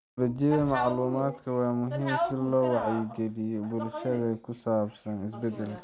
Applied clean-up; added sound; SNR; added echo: none; none; none; none.